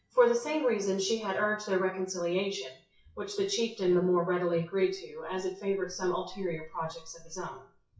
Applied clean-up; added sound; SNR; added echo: classical method WPE with log-MMSE.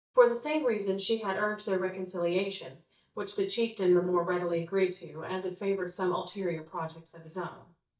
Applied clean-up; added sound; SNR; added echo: neural mask model DeepFilterNet 3.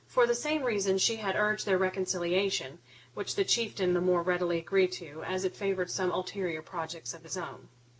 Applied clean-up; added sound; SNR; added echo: none; none; none; none.